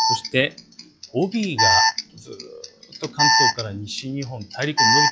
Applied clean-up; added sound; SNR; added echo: classical method log-MMSE.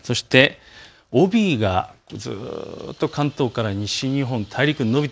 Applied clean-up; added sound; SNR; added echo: none; none; none; none.